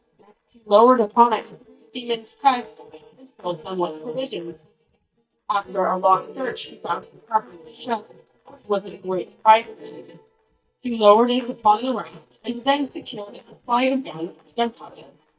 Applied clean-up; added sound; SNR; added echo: neural mask model DeepFilterNet 3.